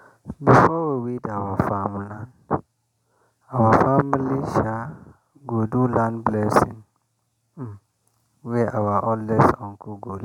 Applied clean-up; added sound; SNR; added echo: none; none; none; none.